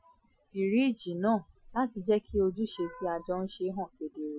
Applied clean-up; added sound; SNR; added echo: classical method Wiener filter.